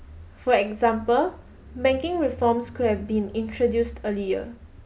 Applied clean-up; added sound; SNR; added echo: none; Engine / Car; 16 dB; none.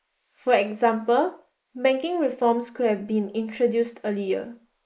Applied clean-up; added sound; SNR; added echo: neural mask model Resemble Enhance denoiser.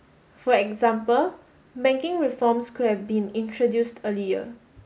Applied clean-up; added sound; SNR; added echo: none; none; none; none.